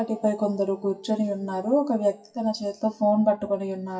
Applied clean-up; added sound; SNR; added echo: classical method WPE with log-MMSE.